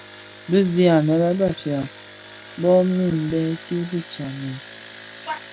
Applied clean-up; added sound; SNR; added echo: none; Engine; 16 dB; none.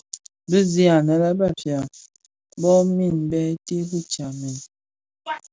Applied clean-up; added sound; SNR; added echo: none; none; none; none.